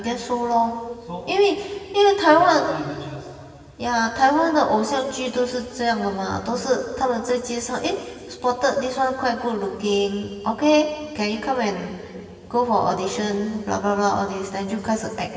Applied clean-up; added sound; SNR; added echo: none; none; none; reverberation time 2.6 s.